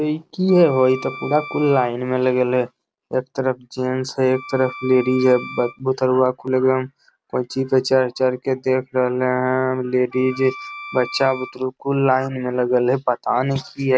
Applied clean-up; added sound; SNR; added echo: none; Wind instrument, woodwind instrument; 16 dB; none.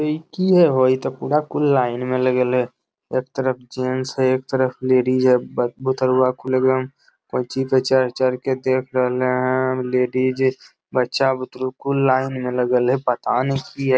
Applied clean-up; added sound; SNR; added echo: none; none; none; none.